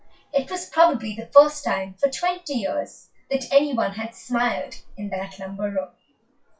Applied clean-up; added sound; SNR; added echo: classical method WPE with log-MMSE.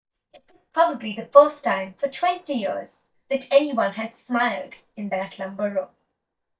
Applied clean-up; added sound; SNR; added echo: neural mask model DeepFilterNet 3.